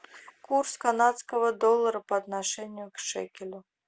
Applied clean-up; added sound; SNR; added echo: none; none; none; none.